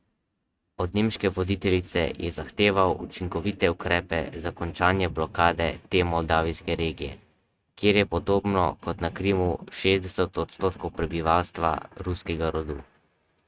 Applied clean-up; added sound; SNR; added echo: neural mask model RNNoise.